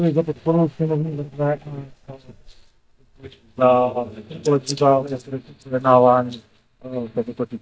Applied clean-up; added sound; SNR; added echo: neural mask model DeepFilterNet 3.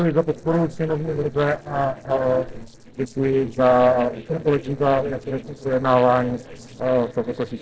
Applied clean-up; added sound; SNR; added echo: neural separator model SepFormer DNS4.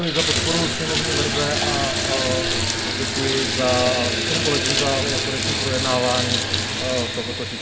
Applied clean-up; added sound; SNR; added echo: none; Bathtub (filling or washing) / Water tap, faucet; -3 dB; reverberation time 1.5 s.